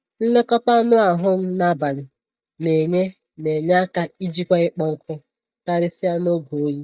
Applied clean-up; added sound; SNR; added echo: neural mask model DeepFilterNet 3.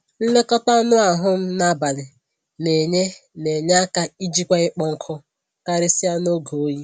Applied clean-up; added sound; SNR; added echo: none; none; none; none.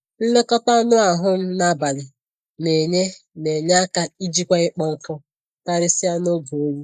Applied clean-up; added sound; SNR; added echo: neural mask model Resemble Enhance denoiser.